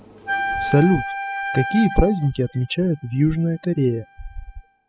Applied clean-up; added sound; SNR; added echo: classical method spectral subtraction.